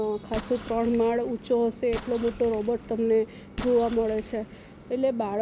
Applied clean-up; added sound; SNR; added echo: none; Explosion; 16 dB; none.